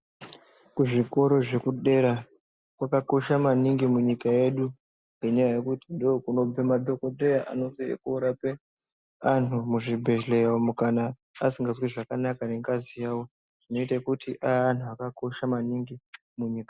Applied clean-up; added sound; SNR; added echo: none; none; none; none.